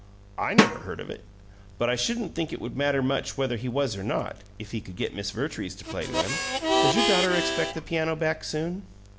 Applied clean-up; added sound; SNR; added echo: none; Drum + Harmonica; -2 dB; none.